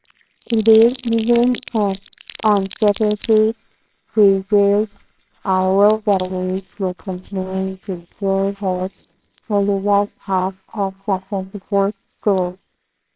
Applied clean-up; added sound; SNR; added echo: neural separator model SepFormer WHAMR!.